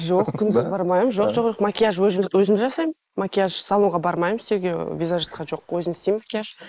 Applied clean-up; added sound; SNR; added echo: neural mask model Resemble Enhance denoiser.